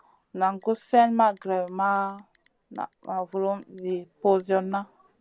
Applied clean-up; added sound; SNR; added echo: none; Bell; 13 dB; none.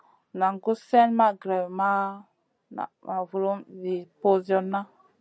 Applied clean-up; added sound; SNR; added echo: none; none; none; none.